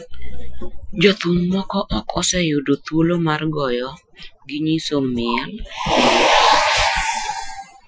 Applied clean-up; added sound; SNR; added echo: classical method Wiener filter.